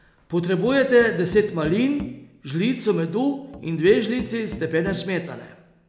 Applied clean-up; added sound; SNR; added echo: none; Musical instrument; 17 dB; none.